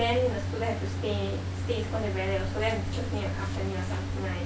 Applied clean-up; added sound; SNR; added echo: none; Sliding door; 14 dB; none.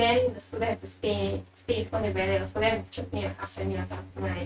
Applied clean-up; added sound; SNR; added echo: neural mask model RNNoise.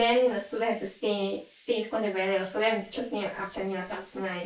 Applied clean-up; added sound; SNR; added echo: neural mask model Resemble Enhance denoiser.